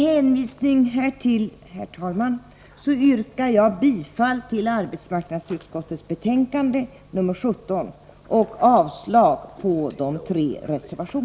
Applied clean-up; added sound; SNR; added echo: none; none; none; none.